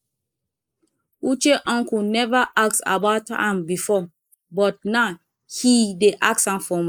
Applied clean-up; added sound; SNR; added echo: neural mask model Resemble Enhance denoiser.